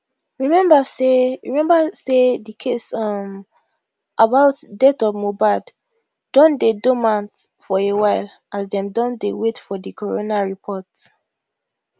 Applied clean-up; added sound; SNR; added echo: none; none; none; none.